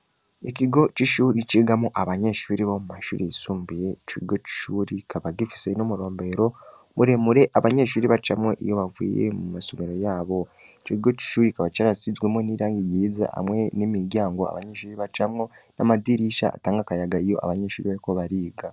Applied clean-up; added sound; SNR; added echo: none; none; none; none.